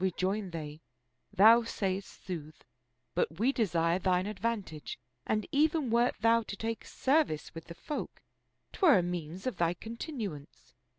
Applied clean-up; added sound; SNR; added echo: none; none; none; none.